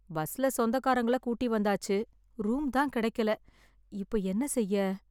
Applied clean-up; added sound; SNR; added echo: none; none; none; none.